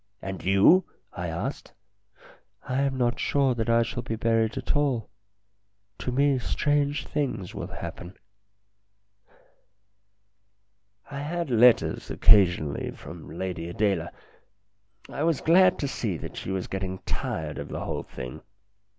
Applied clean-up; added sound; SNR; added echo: none; none; none; none.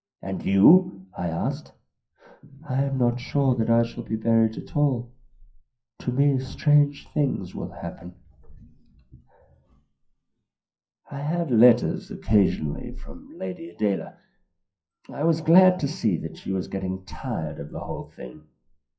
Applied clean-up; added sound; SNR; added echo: classical method WPE with log-MMSE.